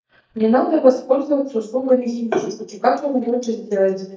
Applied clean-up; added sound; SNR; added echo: neural mask model DeepFilterNet 3.